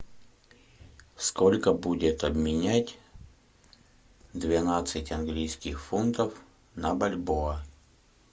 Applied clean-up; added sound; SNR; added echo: none; none; none; none.